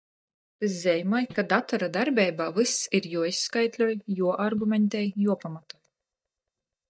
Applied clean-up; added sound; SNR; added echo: neural mask model DeepFilterNet 3.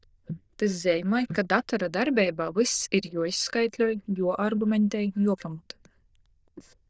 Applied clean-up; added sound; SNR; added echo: neural diffusion model UNIVERSE++.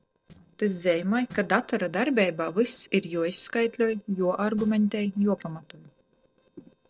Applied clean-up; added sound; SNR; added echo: neural separator model SepFormer DNS4.